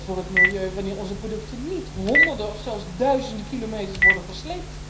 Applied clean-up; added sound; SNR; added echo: none; Telephone; -3 dB; reverberation time 0.5 s.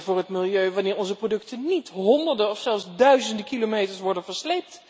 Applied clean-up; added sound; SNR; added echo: none; none; none; none.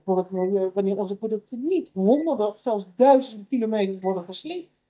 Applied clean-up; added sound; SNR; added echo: neural mask model DeepFilterNet 3.